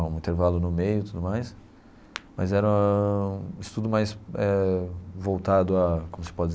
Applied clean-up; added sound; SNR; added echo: none; none; none; none.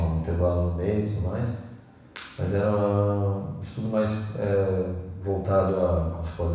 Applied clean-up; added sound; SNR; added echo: none; none; none; reverberation time 1.1 s.